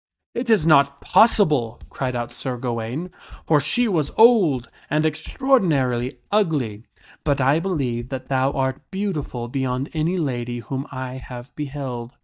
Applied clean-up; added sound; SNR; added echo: neural mask model DeepFilterNet 3.